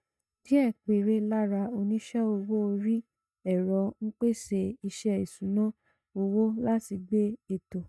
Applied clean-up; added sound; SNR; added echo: neural mask model DeepFilterNet 3.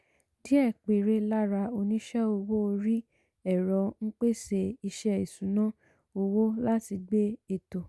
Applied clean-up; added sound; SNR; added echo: none; none; none; none.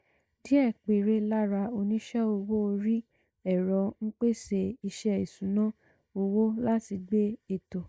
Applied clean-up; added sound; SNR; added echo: neural mask model Resemble Enhance denoiser.